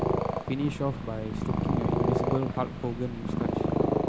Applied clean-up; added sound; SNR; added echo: none; Purr; -4 dB; none.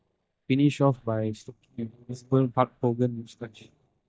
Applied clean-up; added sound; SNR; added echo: neural mask model DeepFilterNet 3.